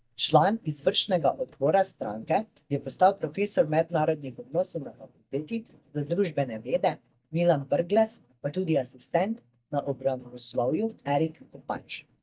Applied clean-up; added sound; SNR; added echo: neural mask model DeepFilterNet 3.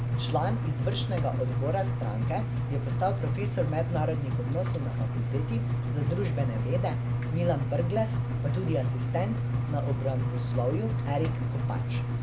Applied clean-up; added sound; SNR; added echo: none; Engine; -4 dB; none.